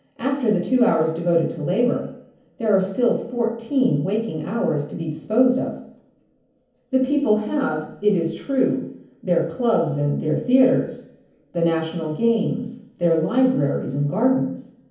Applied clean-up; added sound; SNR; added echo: none; none; none; reverberation time 0.7 s.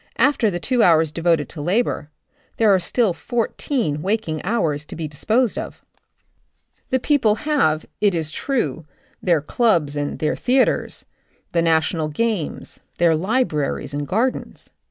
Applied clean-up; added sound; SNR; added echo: none; none; none; none.